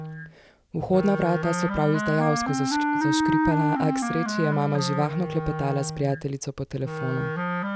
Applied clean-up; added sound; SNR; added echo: none; Wind instrument, woodwind instrument; 1 dB; none.